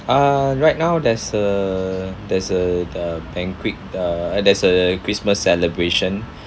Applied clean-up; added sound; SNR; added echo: none; none; none; none.